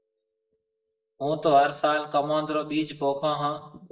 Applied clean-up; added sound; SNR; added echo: neural mask model DeepFilterNet 3.